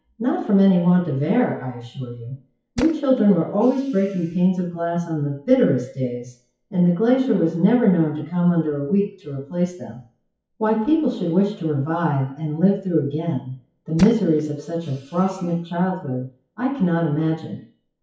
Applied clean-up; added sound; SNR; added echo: classical method WPE with log-MMSE.